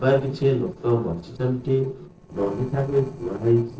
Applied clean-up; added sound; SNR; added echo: neural separator model SepFormer DNS4.